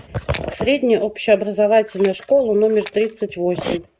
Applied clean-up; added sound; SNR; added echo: neural mask model RNNoise.